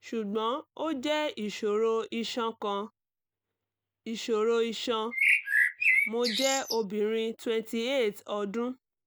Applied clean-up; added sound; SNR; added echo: none; Bird; -4 dB; none.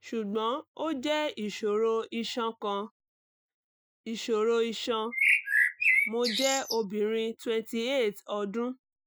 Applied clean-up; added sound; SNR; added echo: classical method Wiener filter.